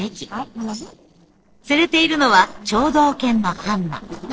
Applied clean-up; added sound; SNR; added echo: neural separator model SepFormer DNS4.